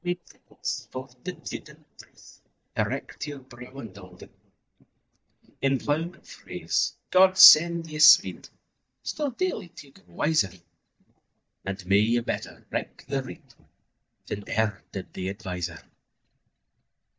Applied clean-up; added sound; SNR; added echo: neural mask model DeepFilterNet 3.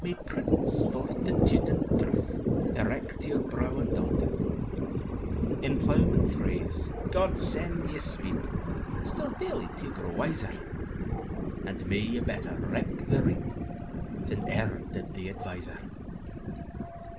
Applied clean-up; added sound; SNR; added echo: none; Thunder; -5 dB; none.